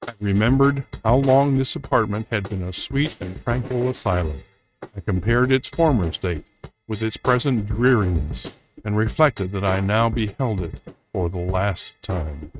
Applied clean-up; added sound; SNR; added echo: neural mask model RNNoise.